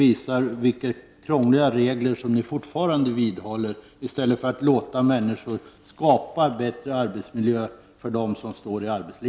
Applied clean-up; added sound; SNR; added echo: none; none; none; none.